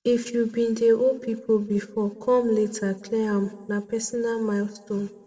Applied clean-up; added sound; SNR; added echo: none; none; none; reverberation time 1.2 s.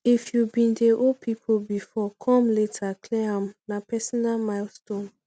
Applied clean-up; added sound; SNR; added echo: none; none; none; none.